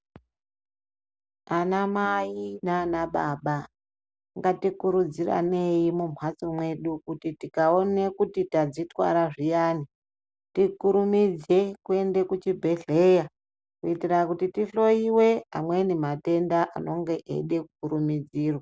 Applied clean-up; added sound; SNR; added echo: none; none; none; none.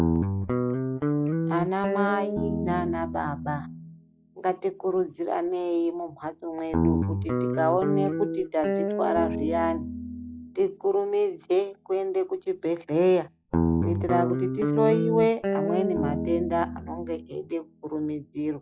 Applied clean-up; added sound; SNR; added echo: classical method log-MMSE.